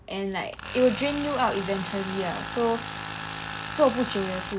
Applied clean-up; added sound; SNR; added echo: none; Tools; 7 dB; none.